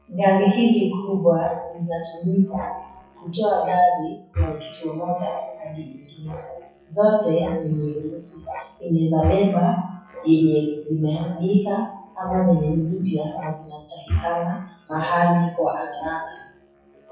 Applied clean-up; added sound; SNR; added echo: classical method WPE with log-MMSE.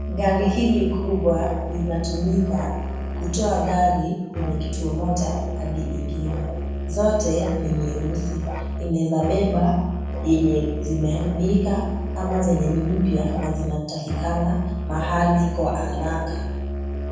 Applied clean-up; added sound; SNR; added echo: none; Musical instrument; 4 dB; reverberation time 1.1 s.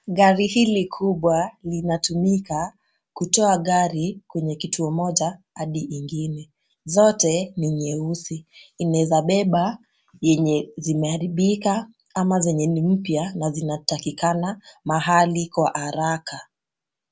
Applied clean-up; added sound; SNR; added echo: none; none; none; none.